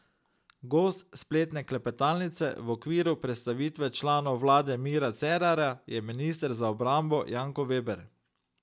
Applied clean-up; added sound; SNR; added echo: none; none; none; none.